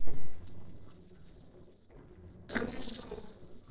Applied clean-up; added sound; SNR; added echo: neural separator model SepFormer DNS4.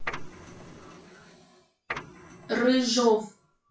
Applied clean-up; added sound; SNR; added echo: classical method WPE with log-MMSE.